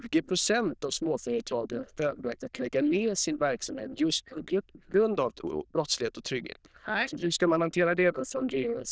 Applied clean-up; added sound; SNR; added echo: neural diffusion model UNIVERSE++.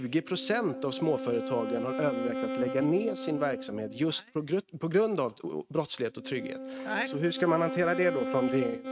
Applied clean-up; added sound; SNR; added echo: neural mask model RNNoise.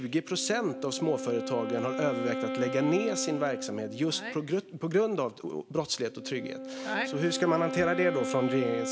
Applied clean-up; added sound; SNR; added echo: none; Wind instrument, woodwind instrument; 6 dB; none.